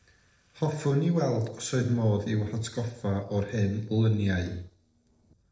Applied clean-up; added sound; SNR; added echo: neural separator model SepFormer DNS4.